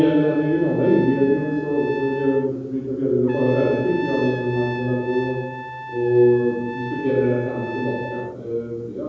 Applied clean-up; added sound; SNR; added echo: none; Trumpet; 14 dB; reverberation time 1.3 s.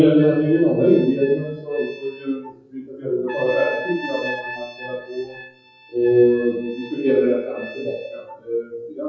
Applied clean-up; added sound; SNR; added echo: classical method WPE with log-MMSE.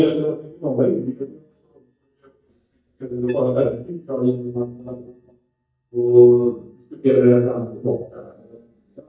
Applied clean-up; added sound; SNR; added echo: neural mask model DeepFilterNet 3.